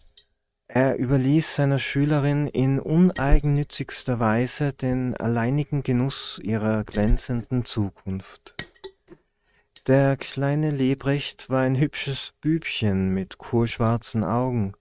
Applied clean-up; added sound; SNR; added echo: neural mask model RNNoise.